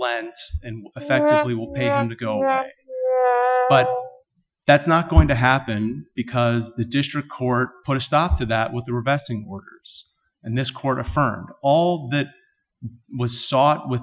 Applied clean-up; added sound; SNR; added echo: classical method Wiener filter.